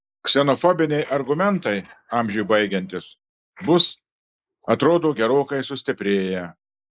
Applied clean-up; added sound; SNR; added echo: neural mask model Resemble Enhance denoiser.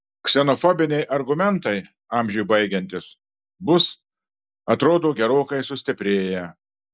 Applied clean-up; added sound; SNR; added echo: none; none; none; none.